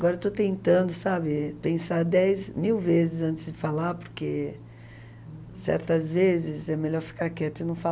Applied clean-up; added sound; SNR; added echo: none; none; none; none.